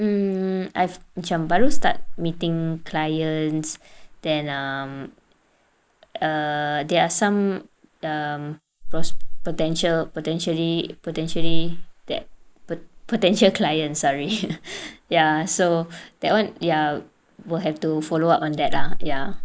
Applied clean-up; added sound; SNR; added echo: neural mask model Resemble Enhance denoiser.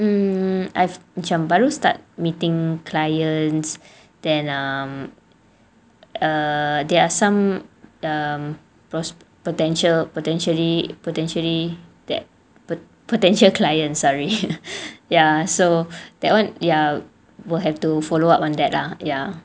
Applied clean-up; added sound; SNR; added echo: none; none; none; none.